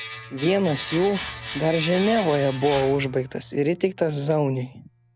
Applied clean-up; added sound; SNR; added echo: none; Domestic sounds, home sounds; 13 dB; none.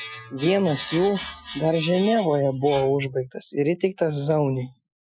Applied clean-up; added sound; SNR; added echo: classical method Wiener filter.